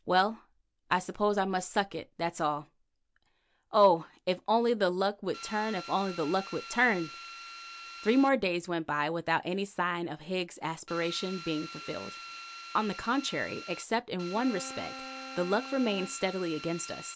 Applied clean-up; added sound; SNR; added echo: none; Drill + Wind instrument, woodwind instrument; 13 dB; none.